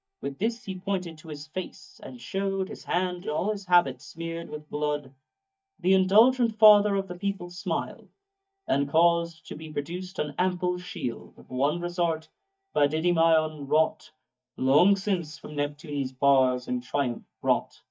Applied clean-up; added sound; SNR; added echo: neural mask model DeepFilterNet 3.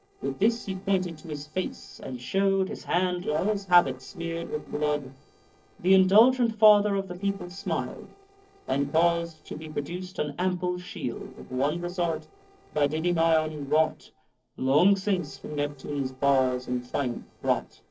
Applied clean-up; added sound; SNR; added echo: neural separator model SepFormer DNS4.